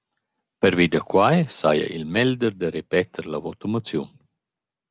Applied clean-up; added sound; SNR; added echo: none; none; none; none.